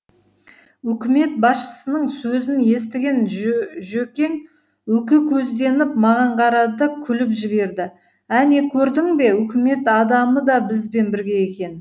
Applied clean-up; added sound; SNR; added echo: none; none; none; none.